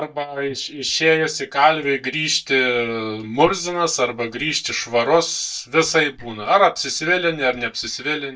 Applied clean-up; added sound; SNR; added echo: neural mask model DeepFilterNet 3.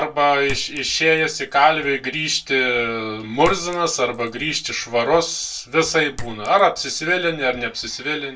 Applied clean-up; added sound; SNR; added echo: none; Chink, clink; 15 dB; reverberation time 0.1 s.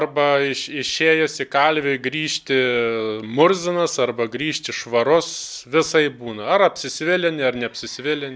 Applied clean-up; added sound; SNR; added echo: none; none; none; none.